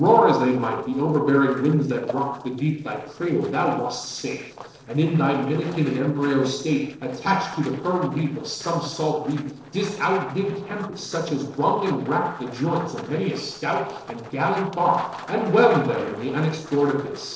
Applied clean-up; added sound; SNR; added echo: neural separator model SepFormer DNS4.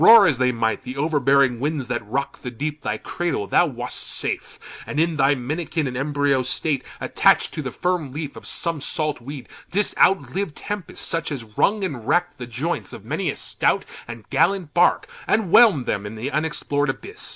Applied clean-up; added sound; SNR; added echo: none; none; none; none.